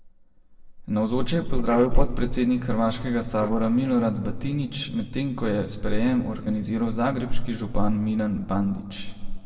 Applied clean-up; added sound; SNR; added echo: neural separator model SepFormer DNS4.